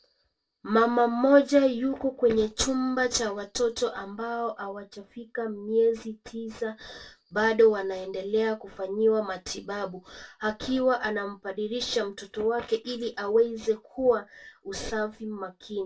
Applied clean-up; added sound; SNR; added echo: none; none; none; reverberation time 0.2 s.